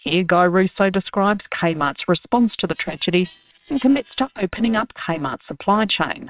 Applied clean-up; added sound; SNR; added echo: neural separator model SepFormer WHAMR!.